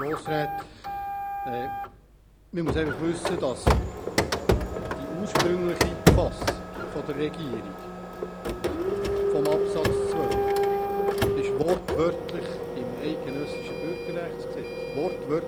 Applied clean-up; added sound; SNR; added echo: none; Printer; -4 dB; none.